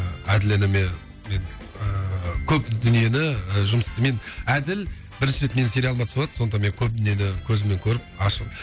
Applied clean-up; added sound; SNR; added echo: none; none; none; none.